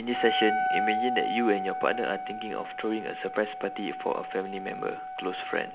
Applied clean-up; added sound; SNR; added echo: none; Wind instrument, woodwind instrument; 2 dB; none.